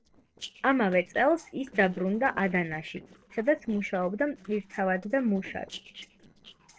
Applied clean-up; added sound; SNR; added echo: neural separator model SepFormer DNS4.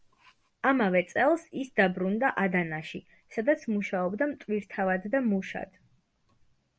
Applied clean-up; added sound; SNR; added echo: none; none; none; none.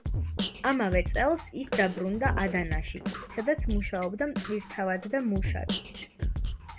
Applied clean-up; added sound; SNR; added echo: none; Drum kit; 2 dB; none.